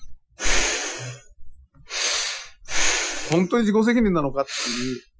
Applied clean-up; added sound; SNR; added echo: classical method Wiener filter.